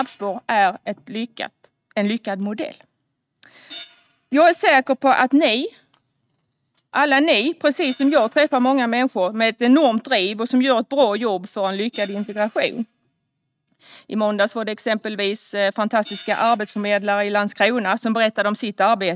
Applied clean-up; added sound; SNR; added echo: neural mask model RNNoise.